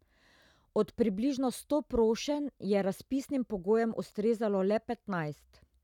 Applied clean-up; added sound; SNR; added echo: none; none; none; none.